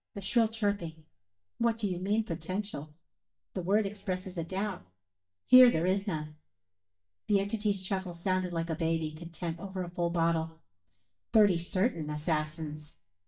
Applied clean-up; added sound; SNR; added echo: neural mask model DeepFilterNet 3.